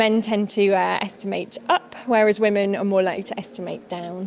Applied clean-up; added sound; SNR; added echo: none; none; none; none.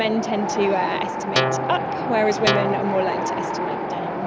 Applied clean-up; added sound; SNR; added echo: none; Wind + Guitar; 0 dB; none.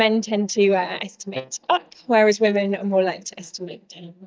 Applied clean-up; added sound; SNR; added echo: neural mask model DeepFilterNet 3.